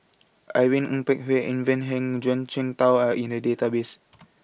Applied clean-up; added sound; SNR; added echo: none; none; none; none.